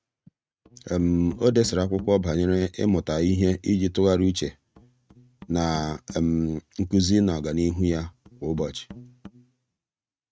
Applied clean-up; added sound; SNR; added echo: neural mask model RNNoise.